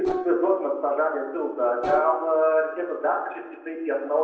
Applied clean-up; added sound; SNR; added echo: neural separator model SepFormer DNS4.